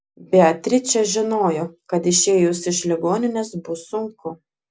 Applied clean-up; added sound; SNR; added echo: none; none; none; none.